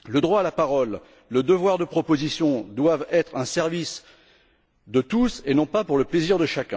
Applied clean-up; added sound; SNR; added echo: none; none; none; none.